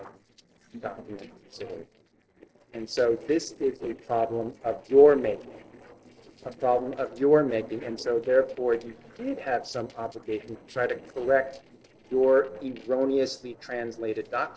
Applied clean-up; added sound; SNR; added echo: neural separator model SepFormer DNS4.